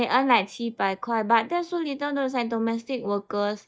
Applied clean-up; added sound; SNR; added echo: neural mask model DeepFilterNet 3.